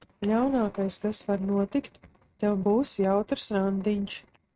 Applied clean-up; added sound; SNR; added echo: neural mask model RNNoise.